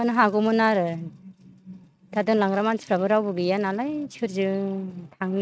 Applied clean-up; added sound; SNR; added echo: neural mask model RNNoise.